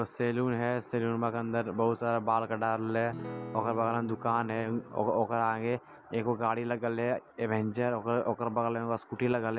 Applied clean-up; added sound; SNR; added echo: none; Acoustic guitar / Strum; 13 dB; none.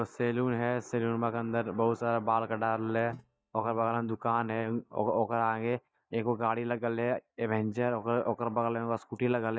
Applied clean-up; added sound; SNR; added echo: neural mask model DeepFilterNet 3.